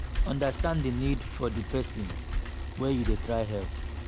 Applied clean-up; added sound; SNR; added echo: none; Bicycle; 1 dB; none.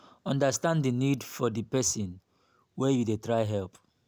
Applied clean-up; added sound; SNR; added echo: none; none; none; none.